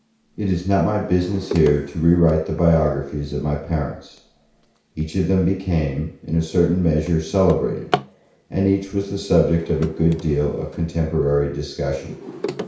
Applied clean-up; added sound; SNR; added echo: none; Drawer open or close; 15 dB; reverberation time 0.6 s.